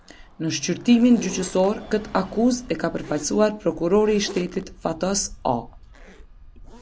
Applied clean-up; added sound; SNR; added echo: none; Bus + Zipper (clothing); 18 dB; none.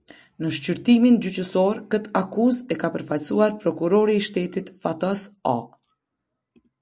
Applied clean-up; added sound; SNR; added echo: none; none; none; none.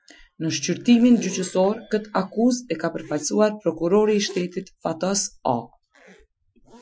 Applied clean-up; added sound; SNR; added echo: classical method Wiener filter.